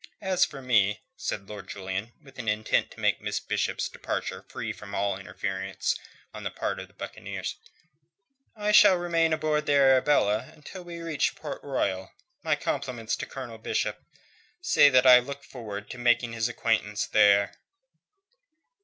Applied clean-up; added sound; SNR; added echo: none; none; none; none.